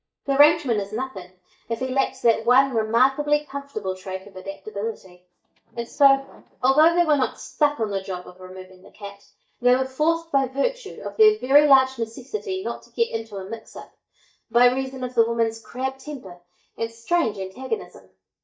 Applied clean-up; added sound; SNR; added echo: neural mask model DeepFilterNet 3.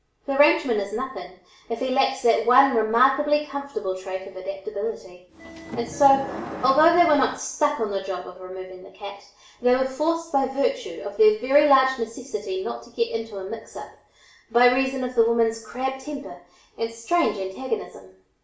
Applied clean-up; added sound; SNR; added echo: none; Subway, metro, underground / Sliding door; 12 dB; reverberation time 0.4 s.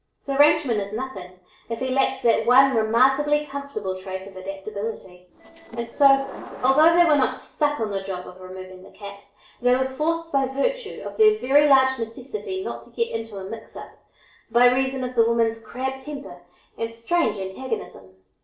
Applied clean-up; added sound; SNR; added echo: neural separator model SepFormer DNS4.